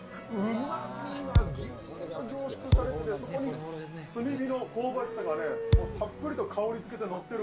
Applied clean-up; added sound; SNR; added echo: none; Thump, thud; -4 dB; none.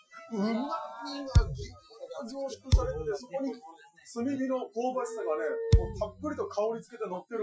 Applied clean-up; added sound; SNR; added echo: classical method Wiener filter.